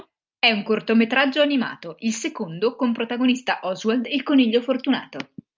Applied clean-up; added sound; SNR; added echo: none; none; none; none.